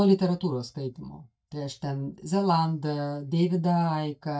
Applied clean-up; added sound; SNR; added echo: neural mask model DeepFilterNet 3.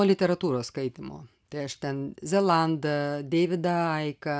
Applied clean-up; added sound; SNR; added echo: none; none; none; none.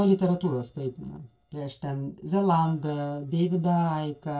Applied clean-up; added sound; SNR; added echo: neural separator model SepFormer DNS4.